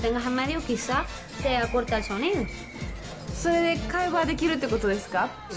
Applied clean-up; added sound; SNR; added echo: none; none; none; none.